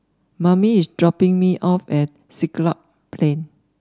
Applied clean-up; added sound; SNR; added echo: none; none; none; none.